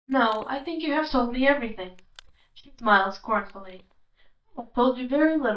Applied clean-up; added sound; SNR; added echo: neural mask model DeepFilterNet 3.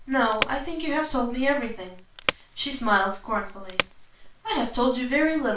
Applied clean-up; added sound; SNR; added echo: none; Wood; 8 dB; reverberation time 0.3 s.